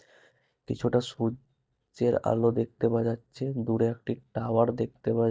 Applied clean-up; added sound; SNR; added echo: neural mask model DeepFilterNet 3.